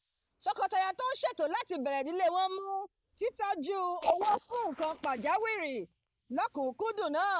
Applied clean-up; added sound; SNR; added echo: neural mask model Resemble Enhance denoiser.